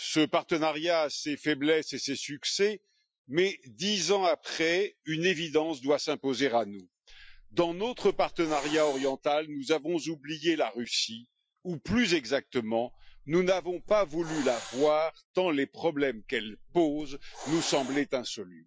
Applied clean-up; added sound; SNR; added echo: classical method Wiener filter.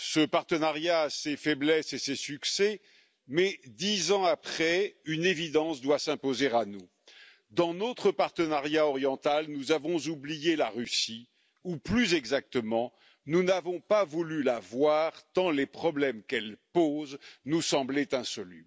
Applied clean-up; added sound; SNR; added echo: none; none; none; none.